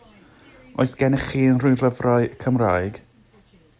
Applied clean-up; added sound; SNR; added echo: none; none; none; none.